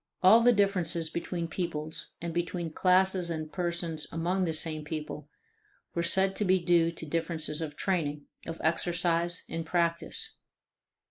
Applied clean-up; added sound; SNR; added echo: neural mask model Resemble Enhance denoiser.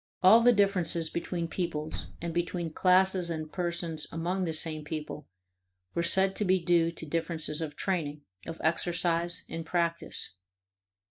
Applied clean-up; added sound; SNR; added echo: neural mask model DeepFilterNet 3.